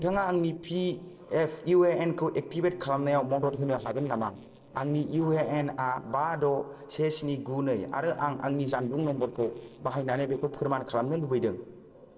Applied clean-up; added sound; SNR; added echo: neural separator model SepFormer DNS4.